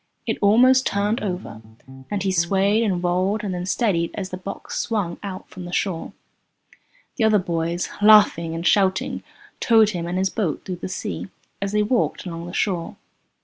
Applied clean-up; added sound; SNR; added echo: none; Bass guitar; 14 dB; none.